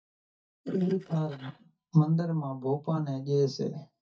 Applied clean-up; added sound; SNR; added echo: neural mask model DeepFilterNet 3.